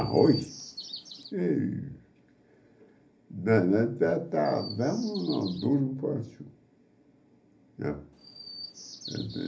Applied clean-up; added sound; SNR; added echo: none; Chirp, tweet; 17 dB; reverberation time 0.3 s.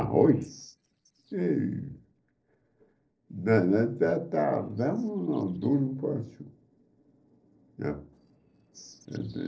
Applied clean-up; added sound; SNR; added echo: neural separator model SepFormer DNS4.